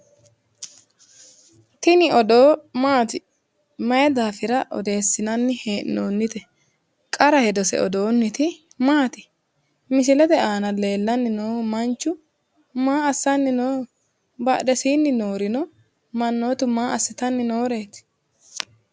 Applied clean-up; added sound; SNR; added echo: none; none; none; none.